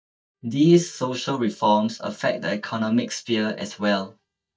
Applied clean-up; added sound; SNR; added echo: neural mask model DeepFilterNet 3.